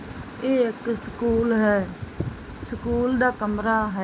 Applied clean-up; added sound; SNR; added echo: none; none; none; none.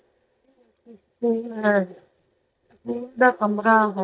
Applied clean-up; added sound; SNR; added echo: neural mask model DeepFilterNet 3.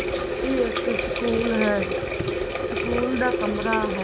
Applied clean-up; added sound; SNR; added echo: none; Water tap, faucet; 0 dB; none.